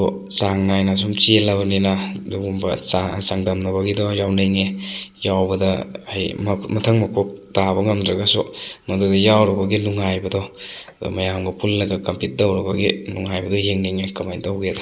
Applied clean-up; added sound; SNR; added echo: none; none; none; none.